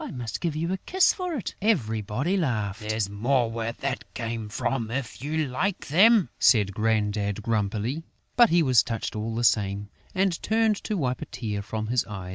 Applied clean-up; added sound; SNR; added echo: none; none; none; none.